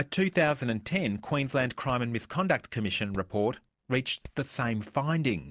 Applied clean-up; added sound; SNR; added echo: none; Hammer; 18 dB; none.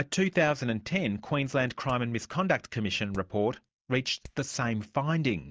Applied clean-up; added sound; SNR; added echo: neural mask model DeepFilterNet 3.